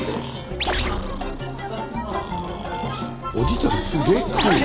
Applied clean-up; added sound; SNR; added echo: none; Breathing; 8 dB; none.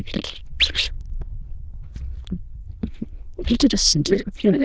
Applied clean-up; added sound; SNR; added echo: neural diffusion model UNIVERSE++.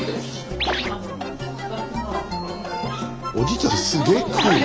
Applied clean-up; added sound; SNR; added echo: none; none; none; none.